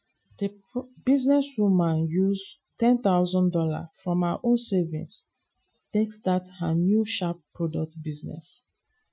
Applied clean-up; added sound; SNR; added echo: classical method Wiener filter.